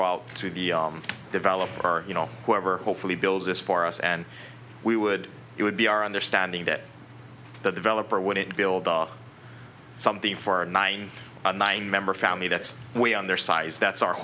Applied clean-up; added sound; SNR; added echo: none; none; none; none.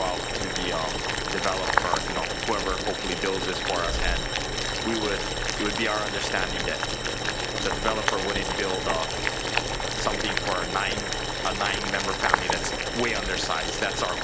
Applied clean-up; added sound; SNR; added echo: none; Boiling; -3 dB; none.